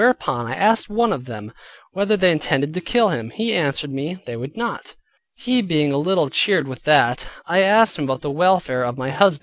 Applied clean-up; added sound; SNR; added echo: none; none; none; none.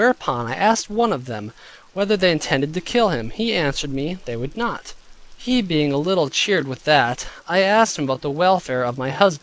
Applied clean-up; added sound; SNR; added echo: none; Rain; 20 dB; none.